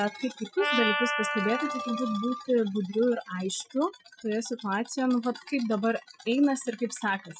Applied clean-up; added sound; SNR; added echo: classical method Wiener filter.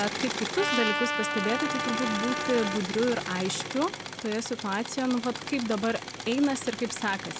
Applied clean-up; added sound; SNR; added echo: none; Trumpet + Engine / Mechanisms; 4 dB; none.